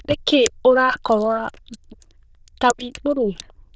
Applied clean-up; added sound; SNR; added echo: neural diffusion model UNIVERSE++.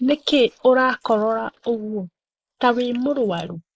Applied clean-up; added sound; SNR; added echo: neural mask model Resemble Enhance denoiser.